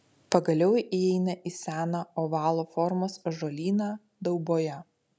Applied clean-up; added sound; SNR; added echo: none; none; none; none.